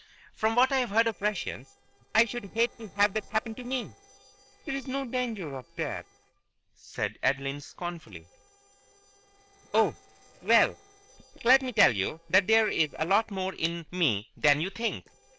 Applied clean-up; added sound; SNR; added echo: neural separator model SepFormer DNS4.